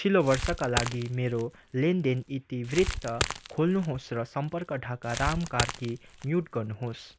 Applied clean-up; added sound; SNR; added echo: none; Crackle; 8 dB; none.